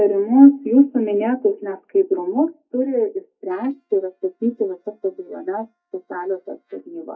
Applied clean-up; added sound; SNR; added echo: neural mask model DeepFilterNet 3.